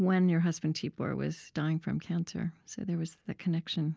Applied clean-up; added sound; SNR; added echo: none; none; none; none.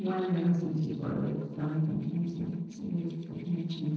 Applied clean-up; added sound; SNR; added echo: neural separator model SepFormer DNS4.